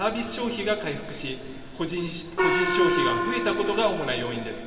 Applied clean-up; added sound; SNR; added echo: none; Gong; 1 dB; reverberation time 2.9 s.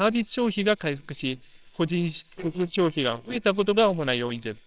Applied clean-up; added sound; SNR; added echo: neural separator model SepFormer WHAMR!.